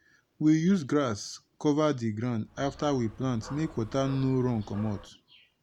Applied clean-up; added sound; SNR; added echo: none; Dog; 18 dB; none.